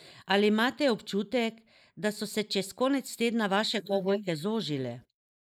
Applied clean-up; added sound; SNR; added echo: neural mask model Resemble Enhance denoiser.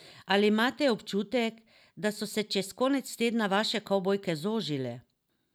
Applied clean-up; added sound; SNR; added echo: none; none; none; none.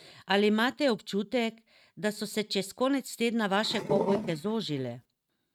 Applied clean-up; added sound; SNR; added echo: neural mask model RNNoise.